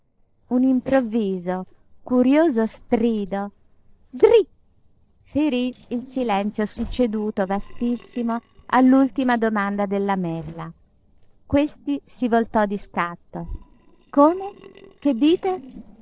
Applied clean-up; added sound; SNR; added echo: neural separator model SepFormer DNS4.